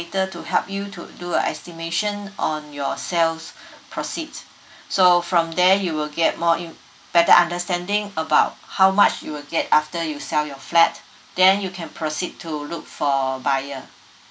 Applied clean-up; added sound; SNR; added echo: none; none; none; none.